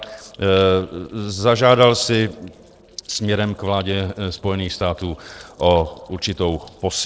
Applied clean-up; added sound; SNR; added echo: neural separator model SepFormer DNS4.